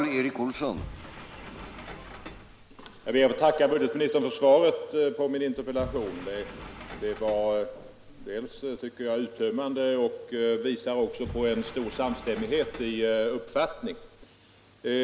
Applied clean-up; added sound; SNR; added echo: none; Sliding door; 15 dB; none.